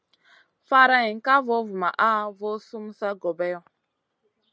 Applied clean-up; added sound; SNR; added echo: none; none; none; none.